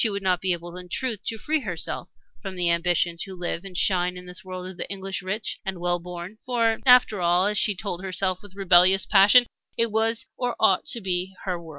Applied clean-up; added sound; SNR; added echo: none; none; none; none.